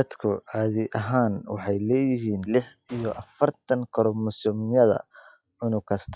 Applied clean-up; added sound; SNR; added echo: classical method log-MMSE.